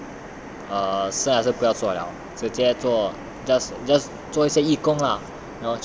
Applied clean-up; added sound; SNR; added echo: none; none; none; none.